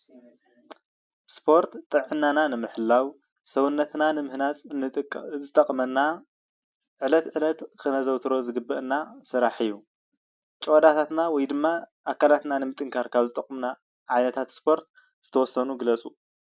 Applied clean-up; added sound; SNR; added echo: none; none; none; none.